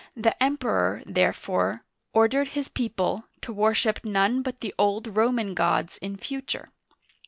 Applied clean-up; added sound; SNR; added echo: none; none; none; none.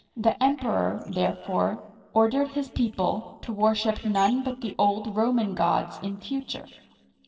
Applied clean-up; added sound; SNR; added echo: neural separator model SepFormer DNS4.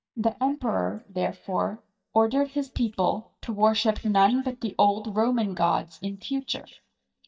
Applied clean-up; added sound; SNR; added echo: neural mask model DeepFilterNet 3.